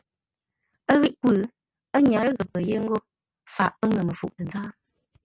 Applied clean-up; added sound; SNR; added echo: none; none; none; none.